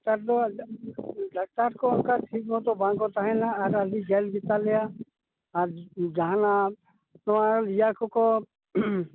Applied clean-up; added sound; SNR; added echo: none; none; none; none.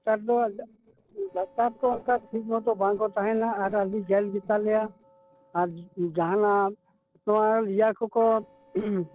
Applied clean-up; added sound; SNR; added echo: neural separator model SepFormer DNS4.